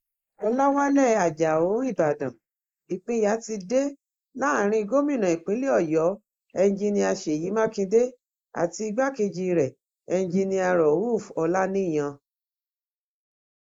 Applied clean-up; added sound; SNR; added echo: neural mask model Resemble Enhance denoiser.